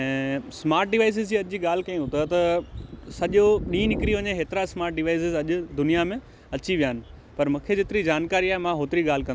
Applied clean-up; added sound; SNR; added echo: none; none; none; none.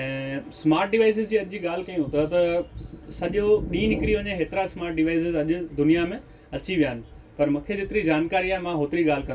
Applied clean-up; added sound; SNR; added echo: none; none; none; reverberation time 0.2 s.